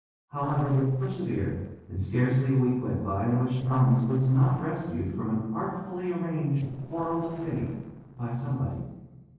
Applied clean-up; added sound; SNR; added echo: neural separator model SepFormer DNS4.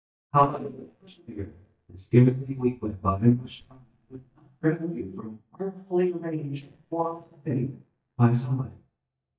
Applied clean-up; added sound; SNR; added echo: neural mask model DeepFilterNet 3.